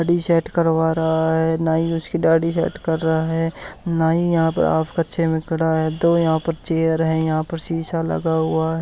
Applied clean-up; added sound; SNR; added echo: none; none; none; none.